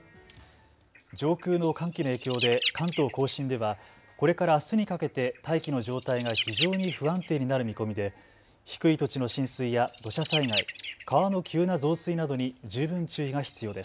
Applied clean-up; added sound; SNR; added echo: none; Bird; 11 dB; none.